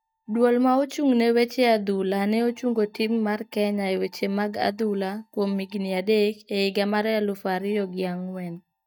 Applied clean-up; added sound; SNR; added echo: neural mask model DeepFilterNet 3.